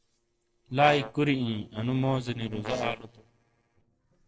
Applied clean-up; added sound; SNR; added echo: neural separator model SepFormer DNS4.